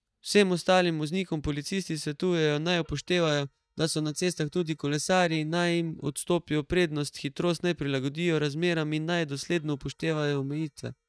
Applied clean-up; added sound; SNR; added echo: neural mask model DeepFilterNet 3.